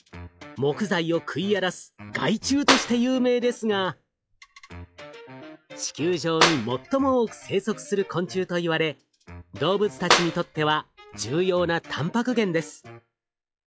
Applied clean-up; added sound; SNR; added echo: classical method log-MMSE.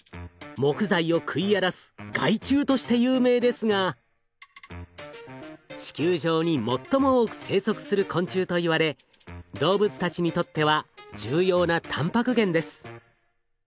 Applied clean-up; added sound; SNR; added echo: none; none; none; none.